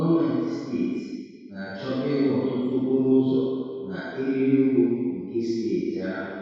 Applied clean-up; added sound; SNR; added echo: none; none; none; reverberation time 2.0 s.